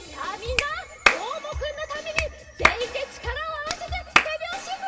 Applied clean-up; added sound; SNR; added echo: none; Clapping; -3 dB; reverberation time 2.6 s.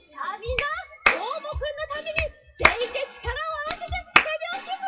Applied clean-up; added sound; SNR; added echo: classical method WPE with log-MMSE.